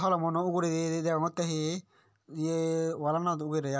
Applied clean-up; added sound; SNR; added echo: none; none; none; none.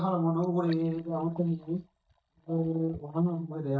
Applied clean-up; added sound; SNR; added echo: neural mask model DeepFilterNet 3.